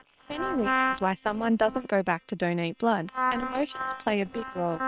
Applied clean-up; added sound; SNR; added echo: neural separator model SepFormer WHAM!.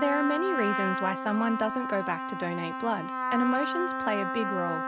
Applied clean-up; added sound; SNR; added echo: none; Trumpet; 2 dB; none.